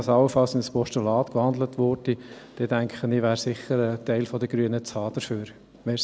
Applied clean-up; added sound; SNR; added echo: none; none; none; none.